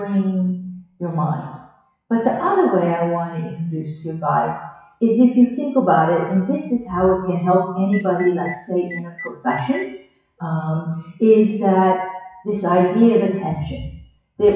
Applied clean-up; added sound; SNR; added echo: classical method WPE with log-MMSE.